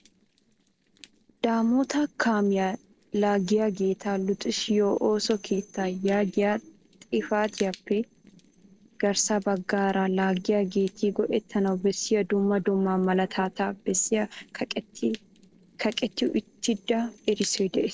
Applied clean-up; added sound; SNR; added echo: neural separator model SepFormer DNS4.